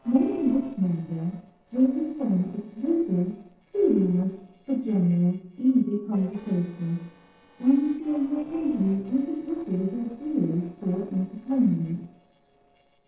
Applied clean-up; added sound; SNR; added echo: neural separator model SepFormer DNS4.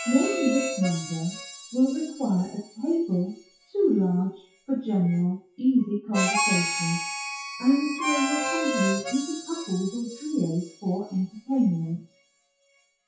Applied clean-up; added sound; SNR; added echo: classical method WPE with log-MMSE.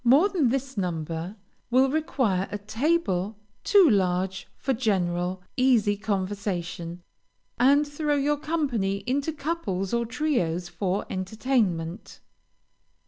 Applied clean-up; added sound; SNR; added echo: none; none; none; none.